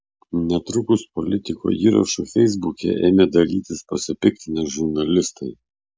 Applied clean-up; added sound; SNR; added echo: none; none; none; none.